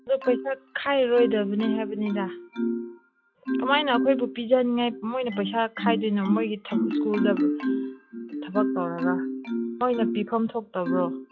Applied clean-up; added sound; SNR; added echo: classical method log-MMSE.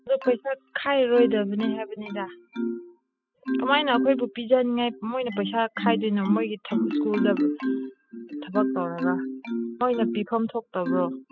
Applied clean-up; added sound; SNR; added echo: classical method spectral subtraction.